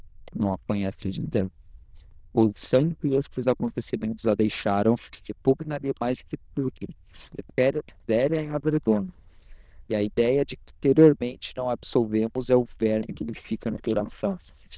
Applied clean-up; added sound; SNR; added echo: neural diffusion model UNIVERSE++.